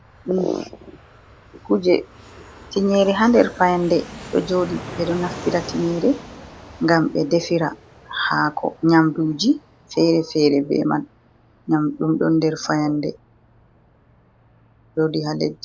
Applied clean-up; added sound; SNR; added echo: none; Fixed-wing aircraft, airplane; 19 dB; none.